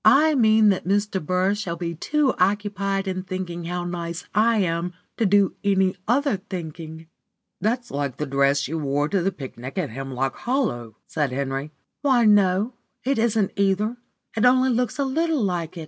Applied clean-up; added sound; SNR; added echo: none; none; none; none.